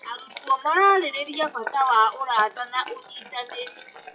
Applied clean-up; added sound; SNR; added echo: classical method WPE with log-MMSE.